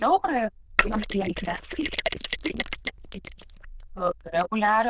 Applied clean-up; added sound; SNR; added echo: neural diffusion model UNIVERSE++.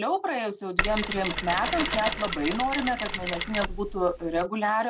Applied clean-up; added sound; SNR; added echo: none; Mechanisms; 3 dB; none.